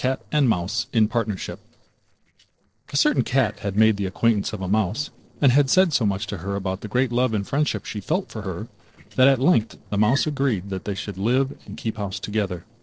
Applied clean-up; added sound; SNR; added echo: neural separator model SepFormer DNS4.